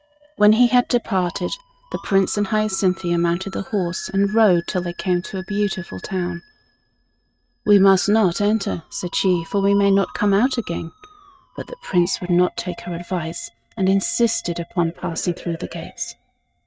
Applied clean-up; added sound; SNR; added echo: neural mask model RNNoise.